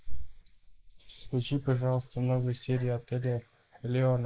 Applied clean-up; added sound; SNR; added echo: neural mask model Resemble Enhance denoiser.